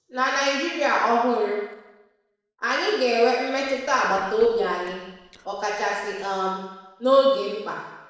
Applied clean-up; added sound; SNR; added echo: neural separator model SepFormer DNS4.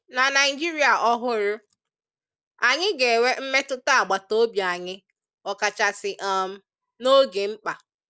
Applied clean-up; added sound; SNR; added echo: none; none; none; none.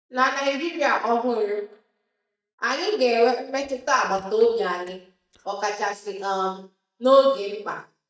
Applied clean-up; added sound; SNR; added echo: neural mask model DeepFilterNet 3.